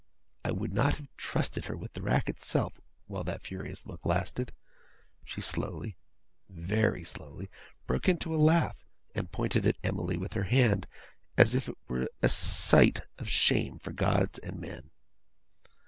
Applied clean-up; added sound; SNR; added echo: none; none; none; none.